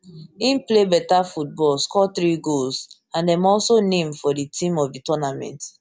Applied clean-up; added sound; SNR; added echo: none; none; none; none.